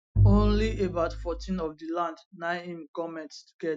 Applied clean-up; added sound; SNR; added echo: classical method Wiener filter.